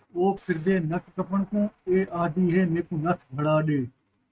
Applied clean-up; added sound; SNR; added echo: neural mask model RNNoise.